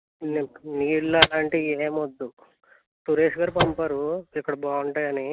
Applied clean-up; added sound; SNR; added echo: neural mask model RNNoise.